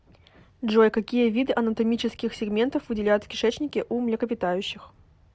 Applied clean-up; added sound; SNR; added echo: none; none; none; none.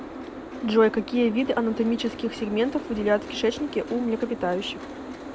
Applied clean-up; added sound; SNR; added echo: none; Boat, Water vehicle; 11 dB; none.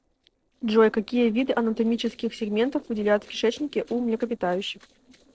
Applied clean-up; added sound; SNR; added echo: neural separator model SepFormer DNS4.